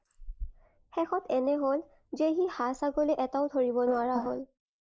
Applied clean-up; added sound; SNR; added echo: neural mask model Resemble Enhance denoiser.